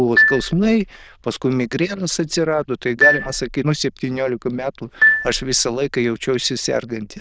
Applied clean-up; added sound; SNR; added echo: neural diffusion model UNIVERSE++.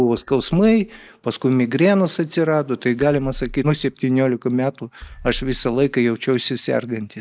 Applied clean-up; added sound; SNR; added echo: neural mask model DeepFilterNet 3.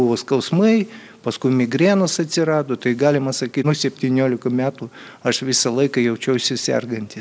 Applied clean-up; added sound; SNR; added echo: none; none; none; none.